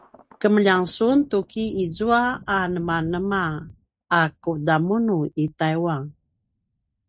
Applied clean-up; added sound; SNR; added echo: neural mask model RNNoise.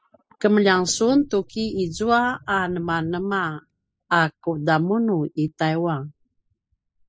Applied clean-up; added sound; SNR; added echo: classical method spectral subtraction.